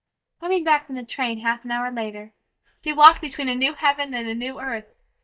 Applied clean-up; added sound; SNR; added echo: neural mask model DeepFilterNet 3.